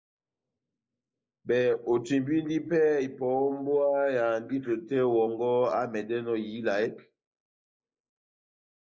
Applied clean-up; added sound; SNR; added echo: neural mask model Resemble Enhance denoiser.